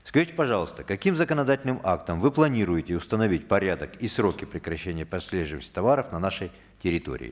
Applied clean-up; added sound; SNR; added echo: none; Tambourine; 17 dB; none.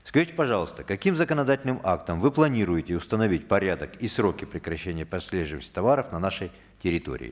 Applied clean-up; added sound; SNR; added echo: none; none; none; none.